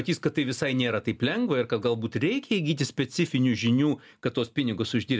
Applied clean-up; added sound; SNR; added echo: none; none; none; none.